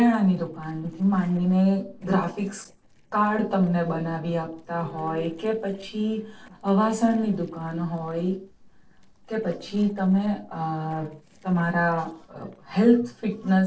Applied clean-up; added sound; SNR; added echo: neural separator model SepFormer DNS4.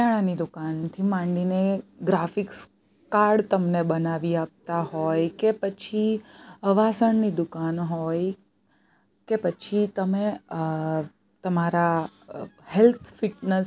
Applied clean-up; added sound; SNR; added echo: none; none; none; none.